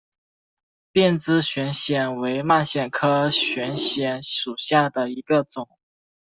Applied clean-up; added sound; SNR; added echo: none; none; none; none.